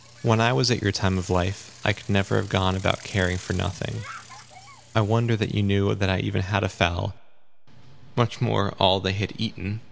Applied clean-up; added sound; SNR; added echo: none; Bicycle; 20 dB; none.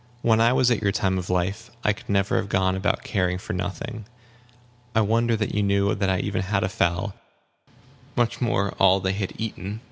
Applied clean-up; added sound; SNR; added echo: none; none; none; none.